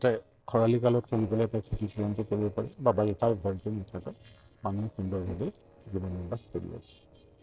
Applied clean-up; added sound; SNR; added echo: neural separator model SepFormer DNS4.